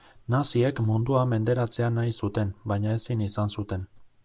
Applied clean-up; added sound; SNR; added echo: none; none; none; none.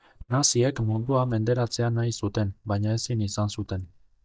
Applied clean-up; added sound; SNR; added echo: neural mask model DeepFilterNet 3.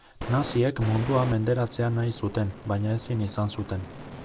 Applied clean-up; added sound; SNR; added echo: none; Fire; 13 dB; none.